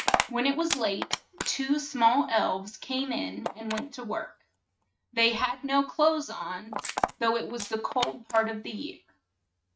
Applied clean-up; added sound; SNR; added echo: neural mask model RNNoise.